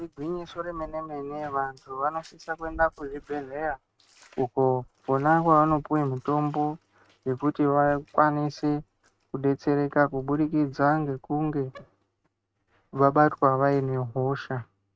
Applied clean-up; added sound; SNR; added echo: neural mask model RNNoise.